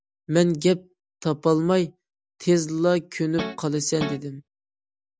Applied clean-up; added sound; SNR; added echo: none; Guitar; 8 dB; none.